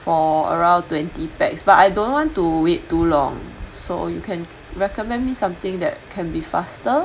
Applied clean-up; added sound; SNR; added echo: none; none; none; none.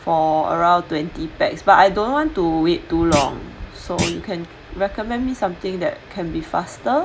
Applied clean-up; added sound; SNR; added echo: none; Thump, thud; 7 dB; none.